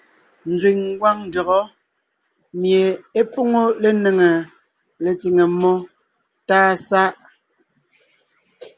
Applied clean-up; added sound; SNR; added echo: none; none; none; none.